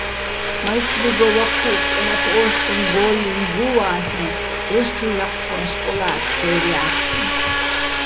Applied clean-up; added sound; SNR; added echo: none; Domestic sounds, home sounds; -2 dB; none.